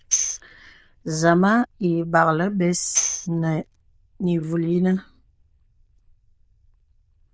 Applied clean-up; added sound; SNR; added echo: neural diffusion model UNIVERSE++.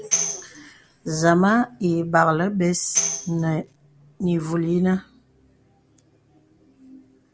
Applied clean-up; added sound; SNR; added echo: none; Tambourine; 5 dB; none.